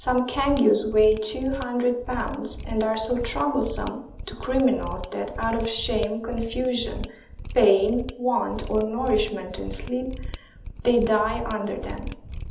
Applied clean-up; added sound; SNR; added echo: none; Mechanisms; 10 dB; reverberation time 1.2 s.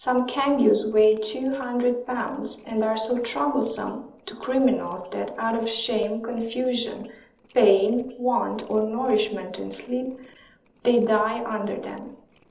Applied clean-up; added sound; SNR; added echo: neural separator model SepFormer DNS4.